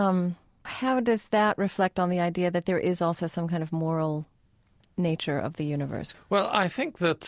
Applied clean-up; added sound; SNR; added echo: none; none; none; none.